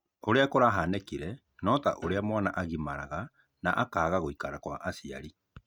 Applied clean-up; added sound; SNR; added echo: neural mask model RNNoise.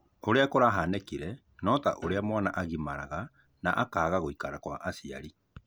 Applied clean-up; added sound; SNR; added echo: none; Piano; 20 dB; none.